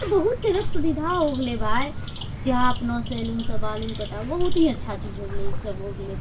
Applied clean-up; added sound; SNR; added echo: none; Bird / Insect; -1 dB; reverberation time 0.2 s.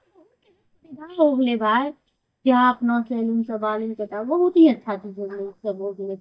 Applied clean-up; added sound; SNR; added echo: neural mask model DeepFilterNet 3.